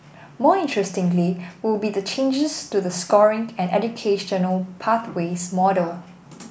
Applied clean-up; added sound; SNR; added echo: none; none; none; none.